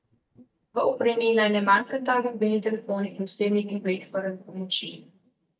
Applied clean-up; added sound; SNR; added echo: neural mask model DeepFilterNet 3.